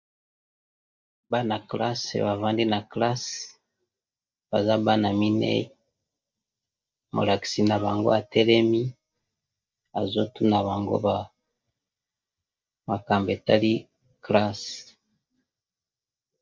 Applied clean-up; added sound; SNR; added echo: neural mask model DeepFilterNet 3.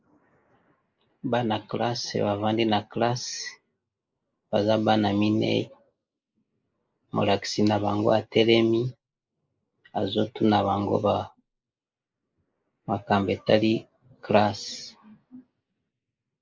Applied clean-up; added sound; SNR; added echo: neural mask model Resemble Enhance denoiser.